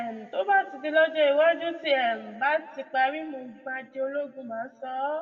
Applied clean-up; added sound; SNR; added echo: none; none; none; reverberation time 1.2 s.